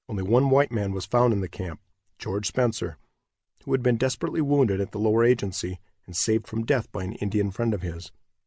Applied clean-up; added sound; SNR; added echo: none; none; none; none.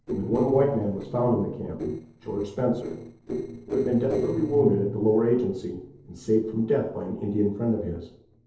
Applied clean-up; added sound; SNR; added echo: neural separator model SepFormer DNS4.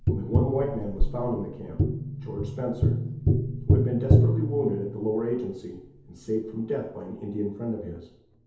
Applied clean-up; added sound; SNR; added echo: none; Tap; -4 dB; reverberation time 0.8 s.